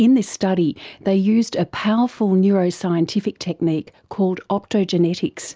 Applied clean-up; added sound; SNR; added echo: none; none; none; none.